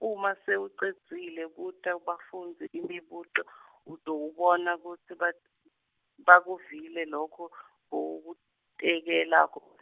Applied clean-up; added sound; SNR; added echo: none; none; none; none.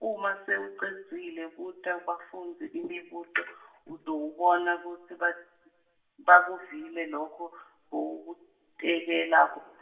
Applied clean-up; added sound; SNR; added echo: none; none; none; reverberation time 0.6 s.